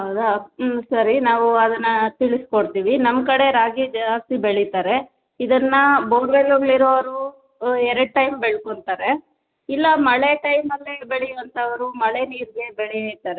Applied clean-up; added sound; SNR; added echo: none; none; none; none.